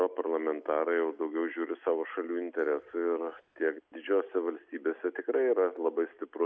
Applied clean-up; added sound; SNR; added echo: none; none; none; none.